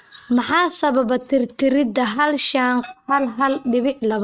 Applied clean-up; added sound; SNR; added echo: neural mask model RNNoise.